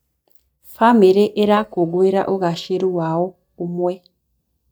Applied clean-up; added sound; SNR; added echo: neural mask model DeepFilterNet 3.